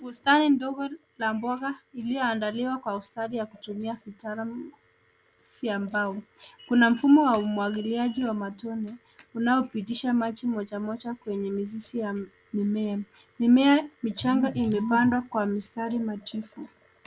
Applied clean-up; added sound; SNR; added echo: none; none; none; none.